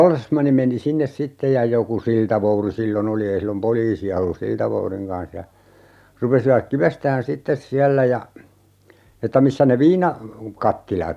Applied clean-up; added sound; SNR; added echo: none; none; none; none.